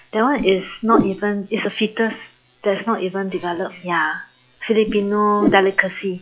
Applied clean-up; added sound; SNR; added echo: classical method log-MMSE.